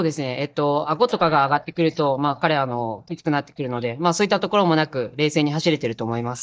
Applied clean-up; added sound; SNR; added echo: neural mask model DeepFilterNet 3.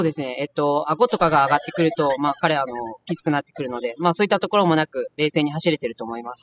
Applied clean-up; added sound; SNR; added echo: classical method spectral subtraction.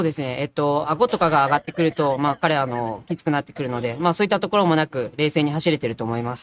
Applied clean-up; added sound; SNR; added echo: neural mask model RNNoise.